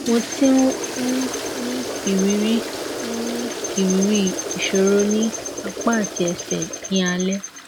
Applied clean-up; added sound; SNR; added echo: none; Toilet flush; 8 dB; none.